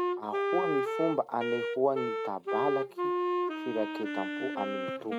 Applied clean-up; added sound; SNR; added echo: none; Wind instrument, woodwind instrument; -1 dB; none.